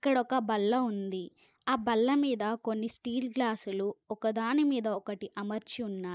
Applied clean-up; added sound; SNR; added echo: neural mask model Resemble Enhance denoiser.